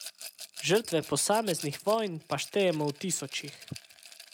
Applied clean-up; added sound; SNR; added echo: none; Rattle; 15 dB; none.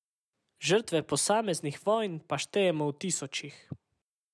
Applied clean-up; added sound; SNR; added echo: none; none; none; none.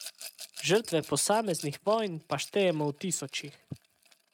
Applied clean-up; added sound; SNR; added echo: neural mask model RNNoise.